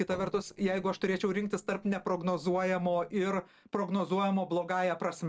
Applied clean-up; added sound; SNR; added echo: neural separator model SepFormer DNS4.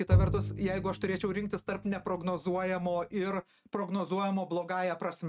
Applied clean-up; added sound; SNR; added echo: neural mask model RNNoise.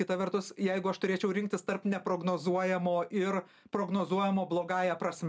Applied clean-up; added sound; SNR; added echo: none; none; none; none.